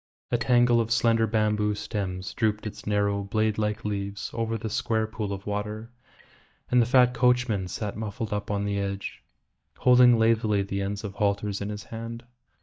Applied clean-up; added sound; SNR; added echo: neural mask model DeepFilterNet 3.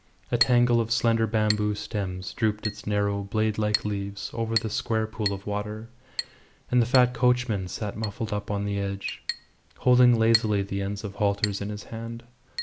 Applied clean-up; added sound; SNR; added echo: none; Chink, clink; 12 dB; none.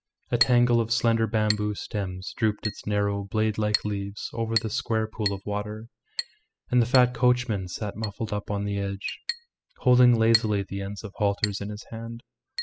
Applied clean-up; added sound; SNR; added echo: classical method spectral subtraction.